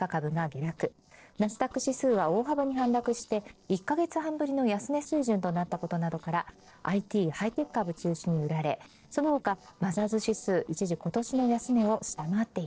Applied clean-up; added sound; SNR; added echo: neural separator model SepFormer DNS4.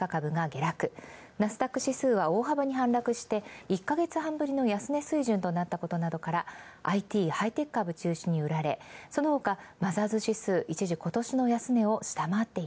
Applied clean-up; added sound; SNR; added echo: none; none; none; none.